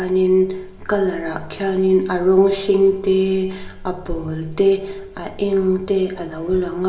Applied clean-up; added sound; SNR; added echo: none; none; none; reverberation time 0.6 s.